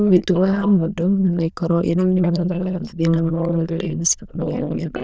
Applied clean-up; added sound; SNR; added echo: neural diffusion model UNIVERSE++.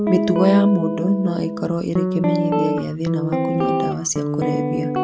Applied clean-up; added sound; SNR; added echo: none; Guitar; 0 dB; none.